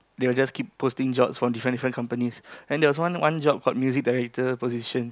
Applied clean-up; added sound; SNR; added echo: none; none; none; none.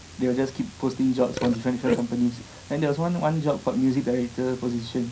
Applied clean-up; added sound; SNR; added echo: none; Burping, eructation; 11 dB; reverberation time 0.3 s.